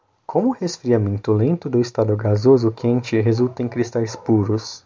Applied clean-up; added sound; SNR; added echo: none; none; none; none.